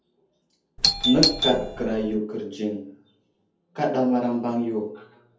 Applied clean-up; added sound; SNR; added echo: none; Doorbell; -1 dB; reverberation time 0.5 s.